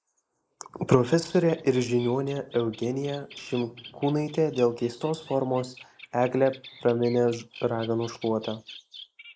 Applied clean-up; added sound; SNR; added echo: neural mask model Resemble Enhance denoiser.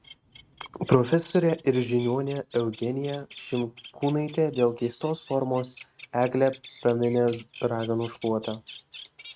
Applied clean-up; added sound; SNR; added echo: neural mask model RNNoise.